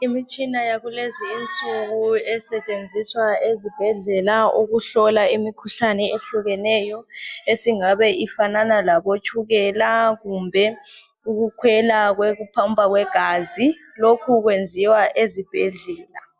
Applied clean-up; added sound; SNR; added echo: none; none; none; none.